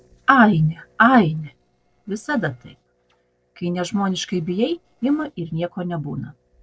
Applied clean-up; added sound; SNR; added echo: neural separator model SepFormer DNS4.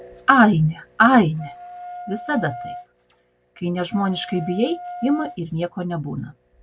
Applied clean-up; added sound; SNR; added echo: none; Wind instrument, woodwind instrument; 15 dB; none.